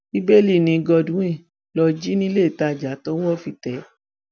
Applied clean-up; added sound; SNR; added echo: none; none; none; none.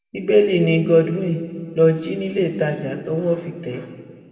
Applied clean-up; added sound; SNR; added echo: none; none; none; reverberation time 2.0 s.